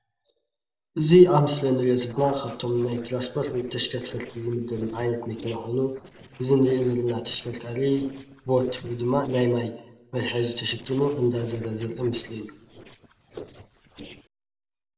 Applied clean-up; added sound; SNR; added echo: neural separator model SepFormer DNS4.